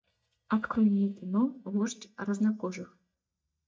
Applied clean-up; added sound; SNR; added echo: neural mask model DeepFilterNet 3.